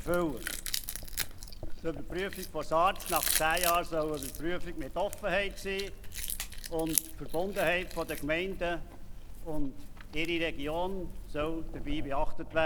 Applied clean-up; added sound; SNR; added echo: none; Chewing, mastication; 1 dB; none.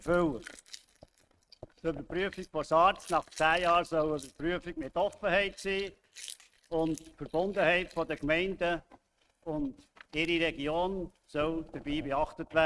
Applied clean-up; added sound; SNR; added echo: neural mask model RNNoise.